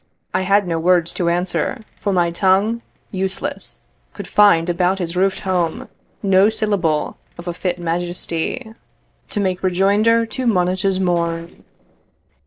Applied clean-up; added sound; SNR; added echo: neural separator model SepFormer DNS4.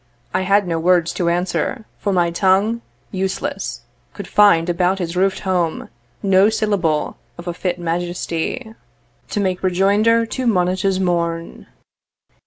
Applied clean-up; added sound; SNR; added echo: none; none; none; none.